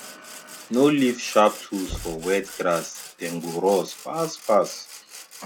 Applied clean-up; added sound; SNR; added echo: none; Sawing + Knock / Wood; 16 dB; none.